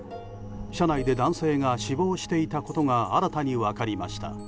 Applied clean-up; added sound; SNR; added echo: none; Thunder; 18 dB; none.